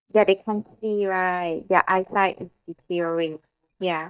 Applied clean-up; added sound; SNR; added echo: neural mask model DeepFilterNet 3.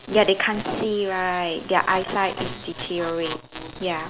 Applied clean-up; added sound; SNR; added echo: none; none; none; none.